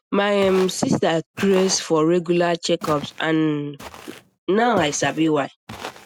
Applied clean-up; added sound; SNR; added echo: none; Walk, footsteps; 17 dB; none.